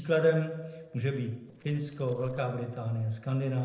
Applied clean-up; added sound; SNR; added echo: neural separator model SepFormer DNS4.